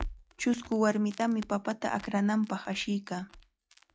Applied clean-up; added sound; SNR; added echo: classical method log-MMSE.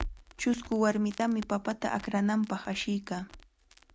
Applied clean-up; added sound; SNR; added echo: none; Crackle; 15 dB; none.